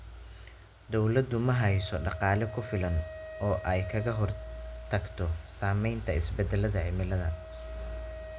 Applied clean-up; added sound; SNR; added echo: none; Wind instrument, woodwind instrument; 16 dB; none.